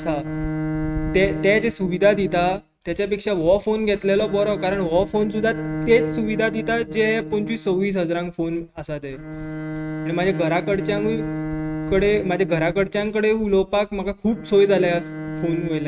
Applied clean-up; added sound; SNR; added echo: neural mask model RNNoise.